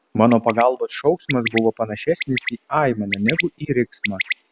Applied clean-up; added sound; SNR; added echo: none; Bird; 9 dB; none.